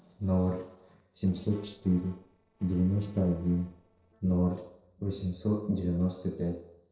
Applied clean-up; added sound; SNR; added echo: neural separator model SepFormer DNS4.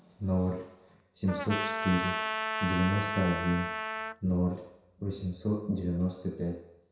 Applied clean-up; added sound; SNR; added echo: none; Trumpet; 2 dB; reverberation time 0.7 s.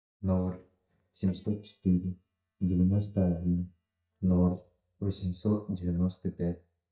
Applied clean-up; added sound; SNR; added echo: neural mask model DeepFilterNet 3.